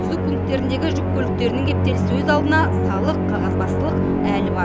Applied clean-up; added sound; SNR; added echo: none; Musical instrument; -5 dB; none.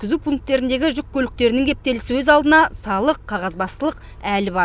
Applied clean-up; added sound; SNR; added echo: none; none; none; none.